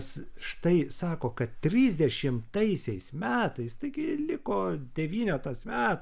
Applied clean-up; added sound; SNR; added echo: none; none; none; none.